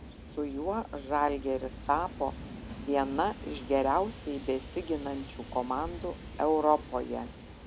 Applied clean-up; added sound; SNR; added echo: none; Train; 12 dB; none.